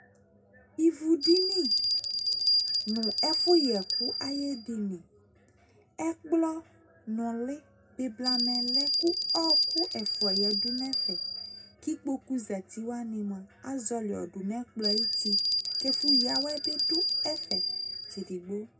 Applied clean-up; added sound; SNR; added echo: none; Bell; -4 dB; reverberation time 0.2 s.